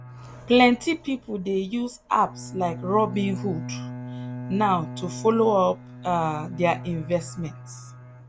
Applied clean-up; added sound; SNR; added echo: none; Bowed string instrument; 12 dB; none.